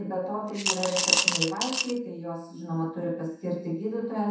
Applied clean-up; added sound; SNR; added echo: none; Coin (dropping) / Glass; -3 dB; reverberation time 0.7 s.